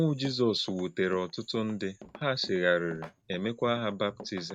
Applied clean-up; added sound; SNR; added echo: neural mask model RNNoise.